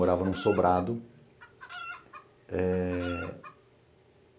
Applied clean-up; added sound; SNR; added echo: none; Chicken, rooster; 15 dB; none.